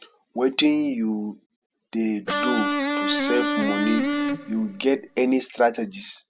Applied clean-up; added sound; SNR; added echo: none; Electric guitar; 0 dB; none.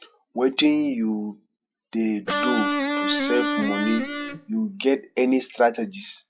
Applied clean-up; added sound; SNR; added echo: classical method log-MMSE.